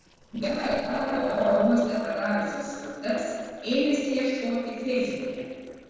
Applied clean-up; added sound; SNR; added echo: neural separator model SepFormer DNS4.